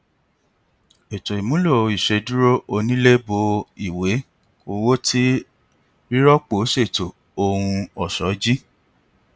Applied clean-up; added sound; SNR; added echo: none; none; none; none.